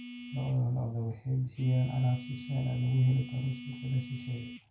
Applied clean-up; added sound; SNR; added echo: none; Telephone; 13 dB; reverberation time 0.3 s.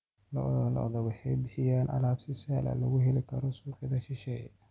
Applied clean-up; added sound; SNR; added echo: none; none; none; none.